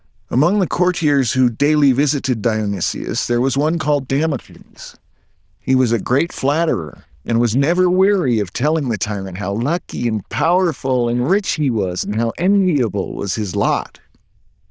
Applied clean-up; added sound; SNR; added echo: neural diffusion model UNIVERSE++.